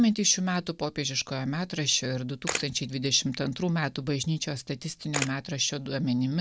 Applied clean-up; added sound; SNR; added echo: none; Camera; 10 dB; none.